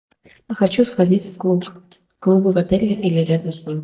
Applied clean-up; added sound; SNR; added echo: neural mask model DeepFilterNet 3.